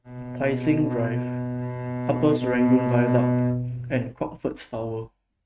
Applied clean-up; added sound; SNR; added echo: neural mask model RNNoise.